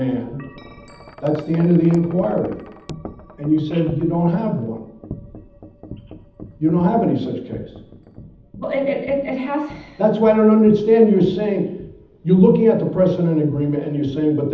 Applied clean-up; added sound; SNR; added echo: none; Wind chime; 20 dB; reverberation time 0.8 s.